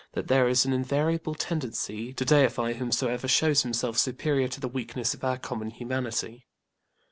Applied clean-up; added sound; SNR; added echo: none; none; none; none.